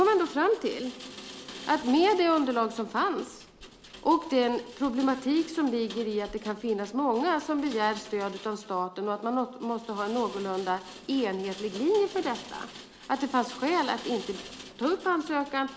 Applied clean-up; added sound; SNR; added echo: none; Rain; 18 dB; none.